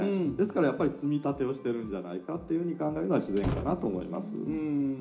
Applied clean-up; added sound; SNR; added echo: none; Slam; 6 dB; reverberation time 0.4 s.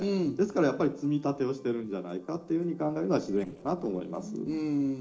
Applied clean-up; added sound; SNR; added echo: neural separator model SepFormer DNS4.